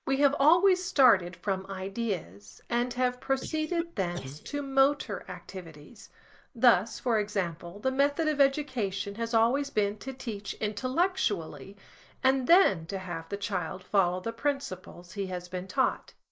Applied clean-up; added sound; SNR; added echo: neural mask model Resemble Enhance denoiser.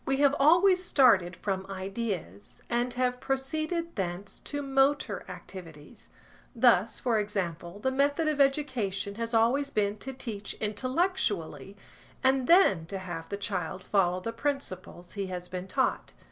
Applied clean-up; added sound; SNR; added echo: none; none; none; none.